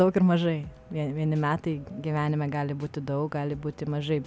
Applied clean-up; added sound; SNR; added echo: none; none; none; none.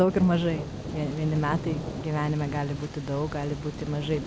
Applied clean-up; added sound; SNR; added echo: none; Thunder; 8 dB; none.